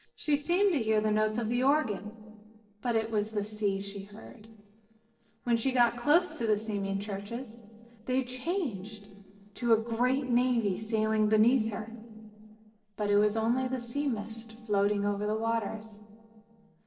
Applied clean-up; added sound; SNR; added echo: neural separator model SepFormer DNS4.